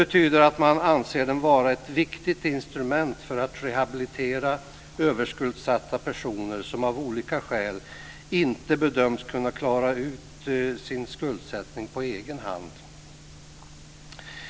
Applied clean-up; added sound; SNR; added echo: none; none; none; none.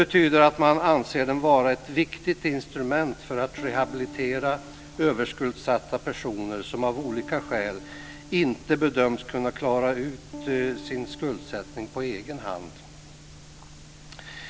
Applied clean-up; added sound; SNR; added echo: none; Piano; 19 dB; none.